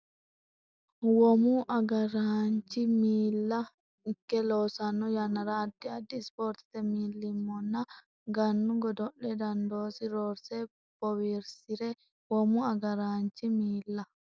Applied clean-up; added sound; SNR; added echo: none; none; none; none.